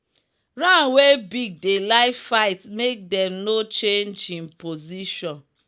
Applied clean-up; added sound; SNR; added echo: none; none; none; none.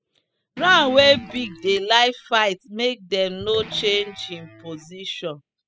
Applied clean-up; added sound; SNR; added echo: classical method spectral subtraction.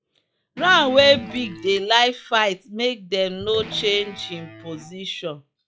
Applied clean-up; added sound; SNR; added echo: classical method log-MMSE.